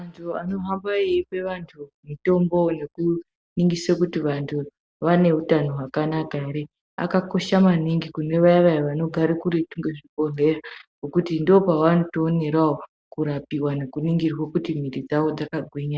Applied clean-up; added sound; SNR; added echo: none; none; none; none.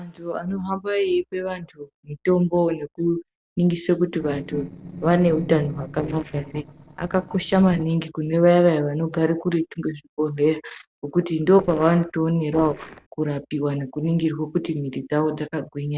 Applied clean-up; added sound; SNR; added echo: neural separator model SepFormer DNS4.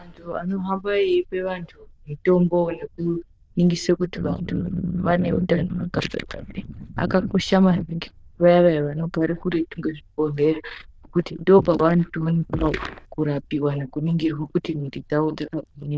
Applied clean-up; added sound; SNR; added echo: neural diffusion model UNIVERSE++.